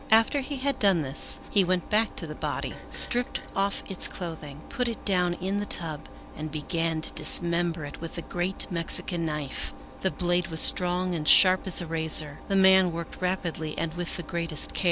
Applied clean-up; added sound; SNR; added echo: none; Fart + Engine; 15 dB; none.